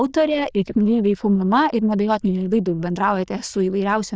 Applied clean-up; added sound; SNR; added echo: neural diffusion model UNIVERSE++.